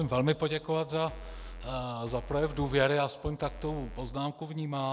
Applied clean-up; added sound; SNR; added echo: none; Bass drum / Keyboard (musical); 11 dB; none.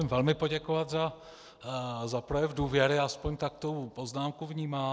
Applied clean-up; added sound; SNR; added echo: none; none; none; none.